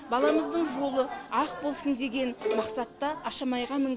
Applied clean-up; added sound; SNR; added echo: none; Bowed string instrument; 6 dB; none.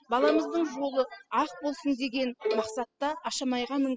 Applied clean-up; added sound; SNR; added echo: classical method spectral subtraction.